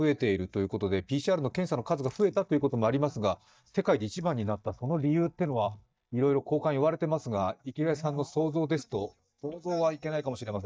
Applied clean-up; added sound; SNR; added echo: neural mask model DeepFilterNet 3.